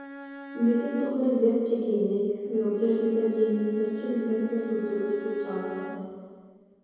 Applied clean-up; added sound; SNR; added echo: none; Bowed string instrument; 16 dB; reverberation time 2.2 s.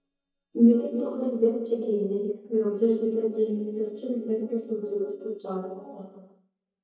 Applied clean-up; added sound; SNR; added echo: neural mask model DeepFilterNet 3.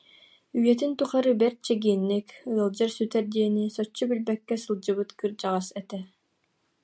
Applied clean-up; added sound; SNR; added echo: none; none; none; none.